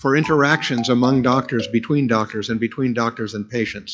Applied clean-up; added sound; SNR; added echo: classical method log-MMSE.